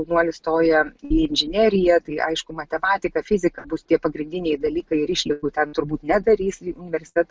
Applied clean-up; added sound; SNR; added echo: none; none; none; none.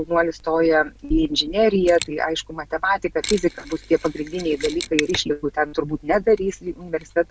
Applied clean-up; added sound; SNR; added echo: none; Mechanisms; 16 dB; none.